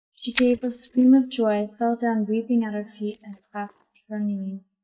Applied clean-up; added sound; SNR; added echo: neural mask model DeepFilterNet 3.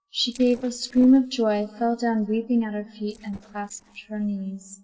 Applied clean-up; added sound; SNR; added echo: neural separator model SepFormer DNS4.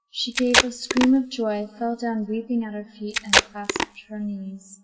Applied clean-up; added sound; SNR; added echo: none; Packing tape, duct tape; -2 dB; reverberation time 1.9 s.